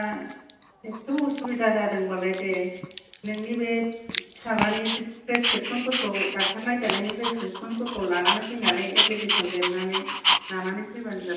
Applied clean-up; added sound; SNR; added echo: none; Dog; 1 dB; reverberation time 0.9 s.